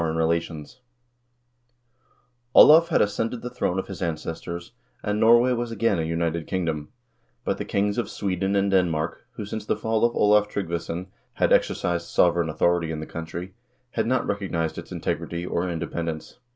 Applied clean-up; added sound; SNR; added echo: none; none; none; none.